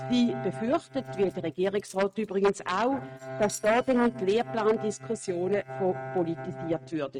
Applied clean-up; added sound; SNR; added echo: neural mask model RNNoise.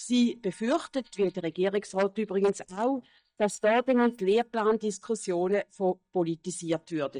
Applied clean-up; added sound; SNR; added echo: neural mask model DeepFilterNet 3.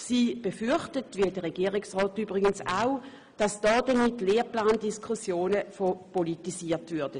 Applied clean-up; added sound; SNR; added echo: none; none; none; none.